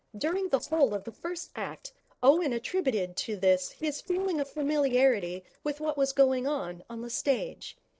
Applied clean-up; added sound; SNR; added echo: neural separator model SepFormer DNS4.